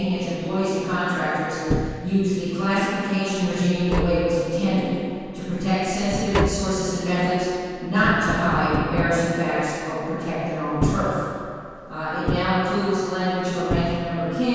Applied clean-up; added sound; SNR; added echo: none; Tap; 8 dB; reverberation time 2.1 s.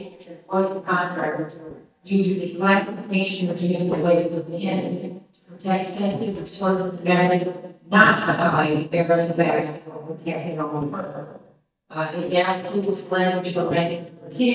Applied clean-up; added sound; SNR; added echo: neural mask model DeepFilterNet 3.